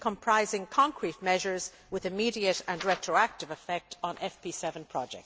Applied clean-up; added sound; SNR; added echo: none; none; none; none.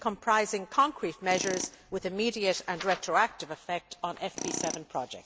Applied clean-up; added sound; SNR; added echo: none; Tools; 12 dB; none.